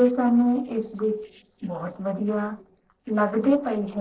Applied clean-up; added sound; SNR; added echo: neural separator model SepFormer DNS4.